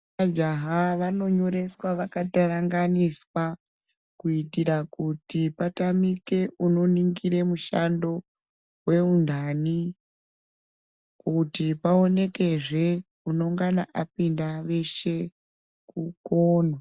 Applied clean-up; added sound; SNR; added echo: none; none; none; none.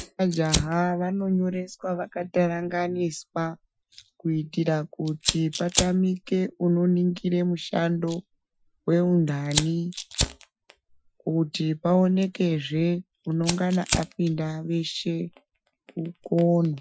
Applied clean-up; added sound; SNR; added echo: classical method Wiener filter.